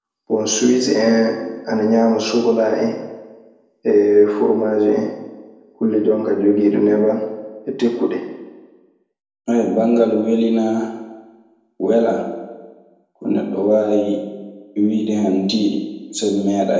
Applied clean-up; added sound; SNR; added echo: none; none; none; reverberation time 0.8 s.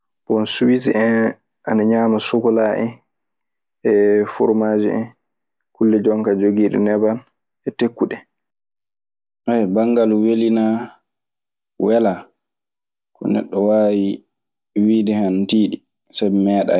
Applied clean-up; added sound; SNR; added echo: none; none; none; none.